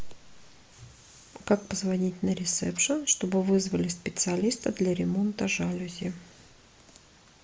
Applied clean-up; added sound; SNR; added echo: none; none; none; none.